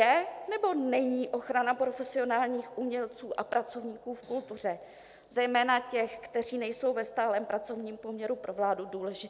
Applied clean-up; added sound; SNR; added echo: none; none; none; none.